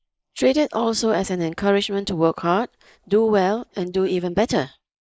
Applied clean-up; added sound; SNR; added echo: neural mask model Resemble Enhance denoiser.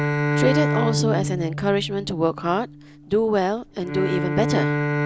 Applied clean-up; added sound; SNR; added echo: none; Bowed string instrument; 1 dB; none.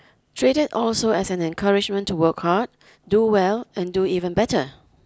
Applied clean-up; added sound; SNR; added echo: none; none; none; none.